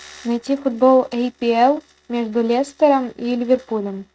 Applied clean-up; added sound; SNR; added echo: neural mask model RNNoise.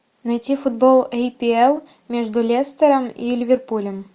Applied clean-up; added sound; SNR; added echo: none; none; none; none.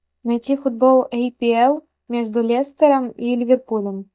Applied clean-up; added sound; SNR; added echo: neural mask model DeepFilterNet 3.